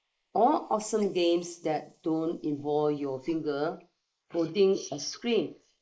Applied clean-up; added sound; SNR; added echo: neural mask model Resemble Enhance denoiser.